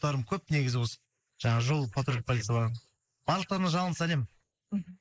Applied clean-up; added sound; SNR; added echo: neural mask model Resemble Enhance denoiser.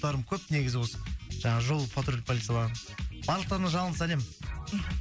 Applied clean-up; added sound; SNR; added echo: none; none; none; none.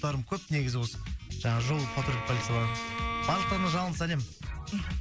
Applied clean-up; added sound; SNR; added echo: none; Bowed string instrument; 5 dB; none.